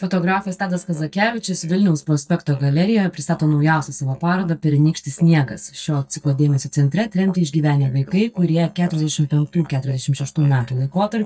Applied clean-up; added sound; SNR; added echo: neural mask model DeepFilterNet 3.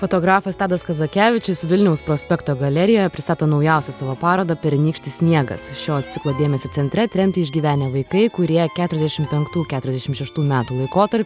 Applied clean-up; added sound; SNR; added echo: none; none; none; none.